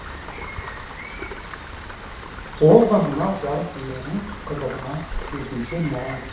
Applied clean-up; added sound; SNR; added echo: none; Rain; 10 dB; reverberation time 0.6 s.